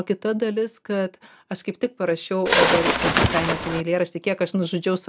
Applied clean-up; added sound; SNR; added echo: none; Bird; -5 dB; none.